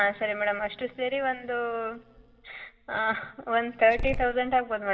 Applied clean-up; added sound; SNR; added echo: none; Growling; 13 dB; reverberation time 0.5 s.